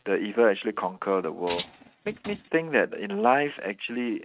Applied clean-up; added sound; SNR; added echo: neural mask model RNNoise.